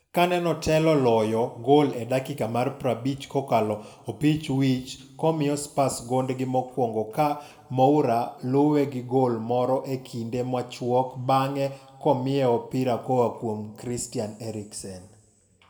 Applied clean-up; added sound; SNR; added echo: none; none; none; reverberation time 1.5 s.